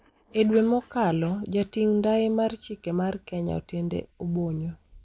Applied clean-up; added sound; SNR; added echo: neural mask model Resemble Enhance denoiser.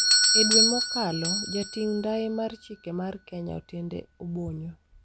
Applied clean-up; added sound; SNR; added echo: none; Doorbell; -4 dB; none.